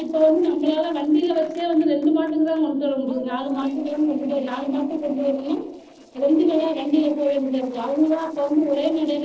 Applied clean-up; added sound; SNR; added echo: neural separator model SepFormer DNS4.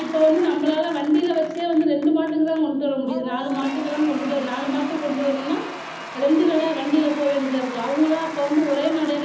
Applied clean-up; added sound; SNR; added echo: none; Applause / Crowd / Cheering; 14 dB; reverberation time 0.8 s.